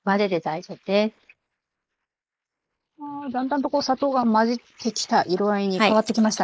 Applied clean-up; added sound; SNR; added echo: neural mask model Resemble Enhance denoiser.